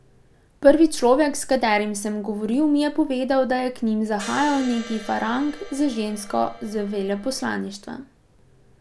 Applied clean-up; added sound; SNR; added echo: none; Crash cymbal; 16 dB; none.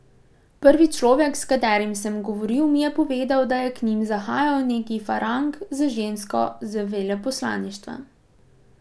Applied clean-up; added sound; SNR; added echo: none; none; none; none.